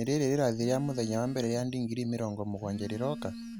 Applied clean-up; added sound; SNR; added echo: none; Telephone; 14 dB; none.